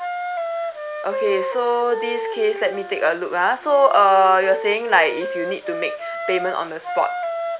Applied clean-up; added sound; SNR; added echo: none; Wind instrument, woodwind instrument; 8 dB; none.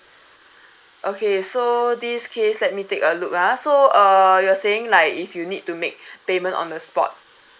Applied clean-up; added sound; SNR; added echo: neural mask model Resemble Enhance denoiser.